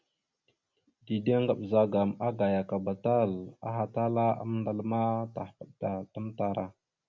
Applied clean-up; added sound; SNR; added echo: none; none; none; none.